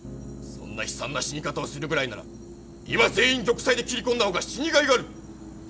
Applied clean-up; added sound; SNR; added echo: none; Piano; 16 dB; none.